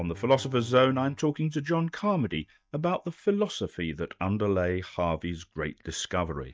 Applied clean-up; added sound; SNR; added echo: neural mask model DeepFilterNet 3.